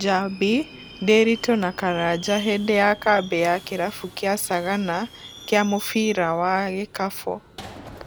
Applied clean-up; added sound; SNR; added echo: none; Subway, metro, underground; 18 dB; none.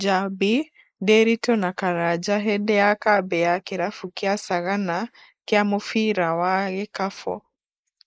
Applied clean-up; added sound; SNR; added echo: neural mask model Resemble Enhance denoiser.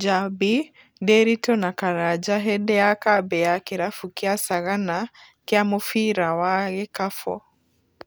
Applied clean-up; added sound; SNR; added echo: none; none; none; none.